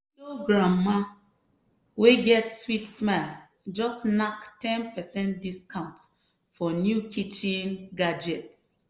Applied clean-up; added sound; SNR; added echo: none; none; none; none.